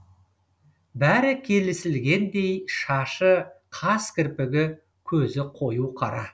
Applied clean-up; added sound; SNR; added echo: none; none; none; none.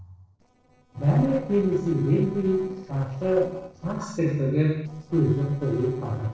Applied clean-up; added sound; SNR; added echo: neural separator model SepFormer DNS4.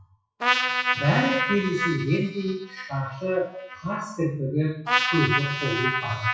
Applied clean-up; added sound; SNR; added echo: classical method WPE with log-MMSE.